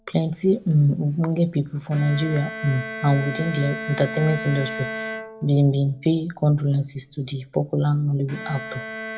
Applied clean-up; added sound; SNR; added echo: none; Bowed string instrument; 12 dB; reverberation time 0.3 s.